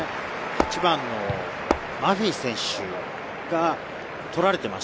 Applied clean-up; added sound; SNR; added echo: none; Tap / Hammer; 2 dB; none.